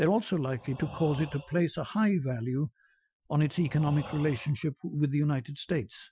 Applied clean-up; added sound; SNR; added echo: classical method Wiener filter.